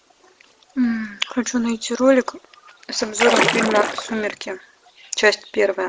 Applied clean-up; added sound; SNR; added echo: none; Splash, splatter; 0 dB; none.